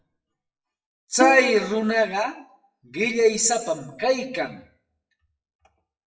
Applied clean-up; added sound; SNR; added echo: classical method WPE with log-MMSE.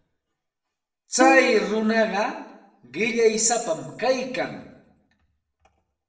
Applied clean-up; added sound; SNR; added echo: none; Bowed string instrument; 3 dB; reverberation time 0.7 s.